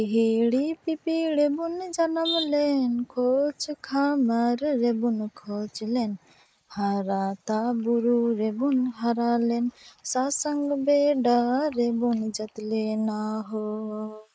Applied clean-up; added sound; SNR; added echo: neural mask model Resemble Enhance denoiser.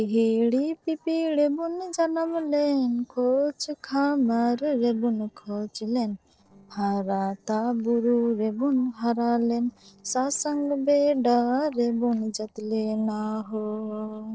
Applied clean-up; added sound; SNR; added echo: neural separator model SepFormer DNS4.